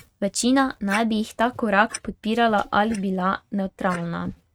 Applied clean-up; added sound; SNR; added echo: neural mask model RNNoise.